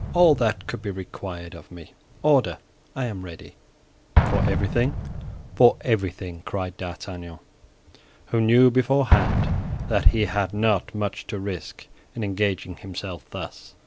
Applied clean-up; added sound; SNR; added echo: none; Explosion; 5 dB; none.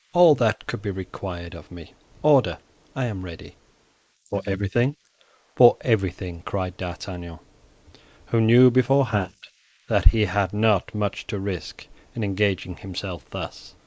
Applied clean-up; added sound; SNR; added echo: neural mask model Resemble Enhance denoiser.